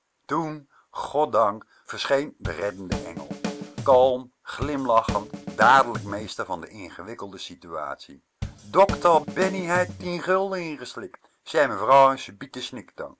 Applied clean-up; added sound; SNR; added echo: none; Drum kit; 9 dB; none.